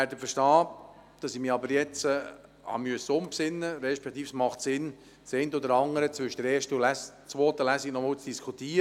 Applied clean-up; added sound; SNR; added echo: none; none; none; none.